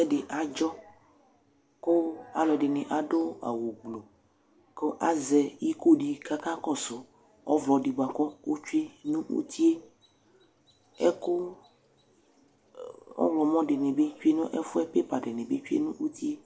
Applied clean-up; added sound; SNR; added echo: none; none; none; none.